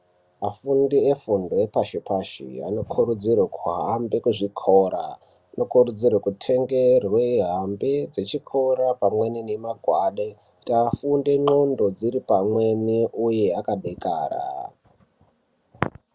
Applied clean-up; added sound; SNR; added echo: none; none; none; none.